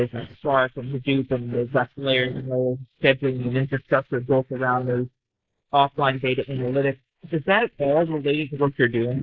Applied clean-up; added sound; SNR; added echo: neural mask model Resemble Enhance denoiser.